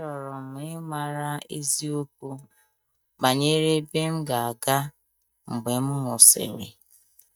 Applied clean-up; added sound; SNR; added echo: neural mask model DeepFilterNet 3.